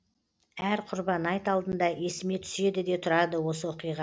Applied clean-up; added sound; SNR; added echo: none; none; none; none.